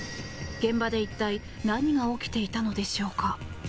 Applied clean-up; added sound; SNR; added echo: none; Bird; 17 dB; none.